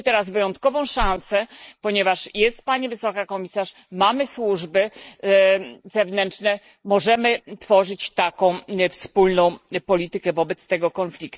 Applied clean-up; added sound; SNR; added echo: neural mask model Resemble Enhance denoiser.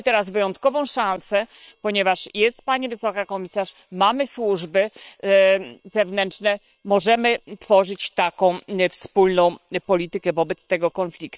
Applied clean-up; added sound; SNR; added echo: neural separator model SepFormer WHAM!.